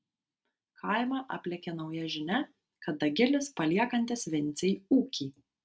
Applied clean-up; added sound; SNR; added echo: none; none; none; none.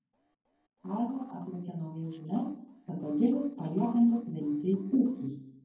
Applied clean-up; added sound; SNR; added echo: neural separator model SepFormer DNS4.